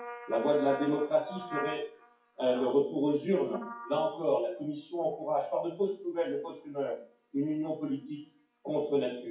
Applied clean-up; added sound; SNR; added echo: classical method WPE with log-MMSE.